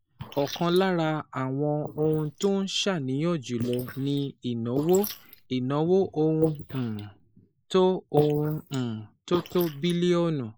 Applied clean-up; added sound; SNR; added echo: neural mask model Resemble Enhance denoiser.